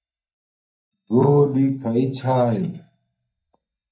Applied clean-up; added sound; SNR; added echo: neural mask model DeepFilterNet 3.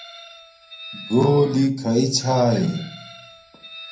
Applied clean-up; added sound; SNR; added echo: none; Chicken, rooster; 19 dB; reverberation time 0.6 s.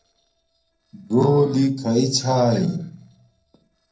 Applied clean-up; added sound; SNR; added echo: neural separator model SepFormer DNS4.